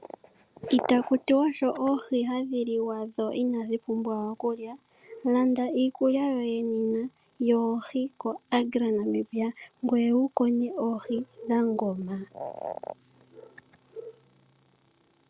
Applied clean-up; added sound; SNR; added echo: none; none; none; none.